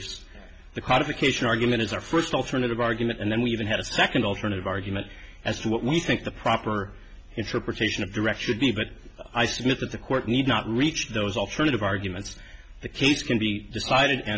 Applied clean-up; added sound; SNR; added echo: none; none; none; none.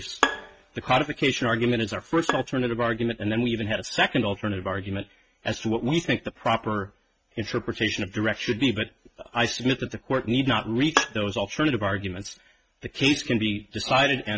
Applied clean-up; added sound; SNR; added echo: neural mask model RNNoise.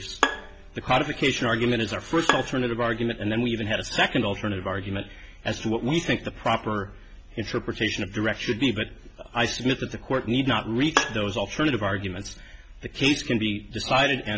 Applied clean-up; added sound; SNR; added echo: none; Bowed string instrument; 6 dB; none.